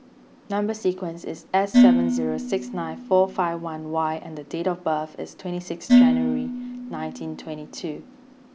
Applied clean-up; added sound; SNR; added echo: none; Dishes, pots, and pans; -2 dB; none.